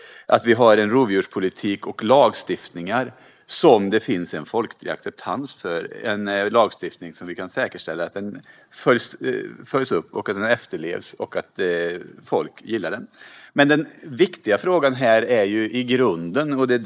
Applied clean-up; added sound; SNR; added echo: neural mask model Resemble Enhance denoiser.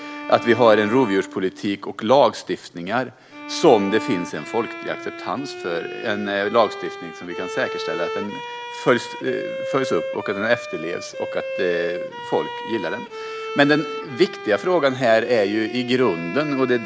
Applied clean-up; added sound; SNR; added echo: none; Bowed string instrument; 10 dB; none.